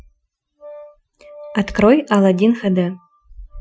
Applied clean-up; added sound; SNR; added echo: classical method Wiener filter.